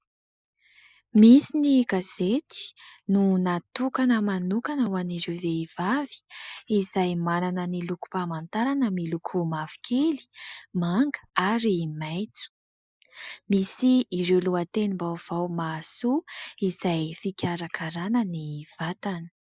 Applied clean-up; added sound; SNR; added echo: neural mask model Resemble Enhance denoiser.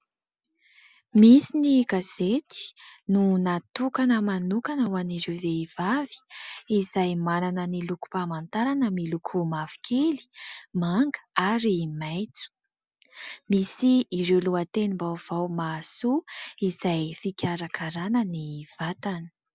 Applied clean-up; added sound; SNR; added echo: none; none; none; none.